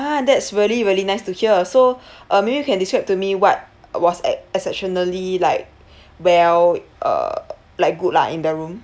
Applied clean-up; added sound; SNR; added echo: none; none; none; none.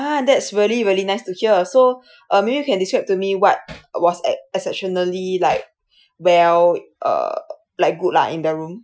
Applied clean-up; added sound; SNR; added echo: classical method Wiener filter.